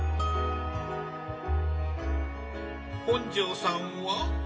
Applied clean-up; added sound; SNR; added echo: none; Harp; 10 dB; reverberation time 1.1 s.